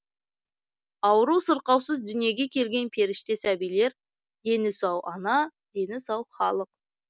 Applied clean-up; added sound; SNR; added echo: none; none; none; none.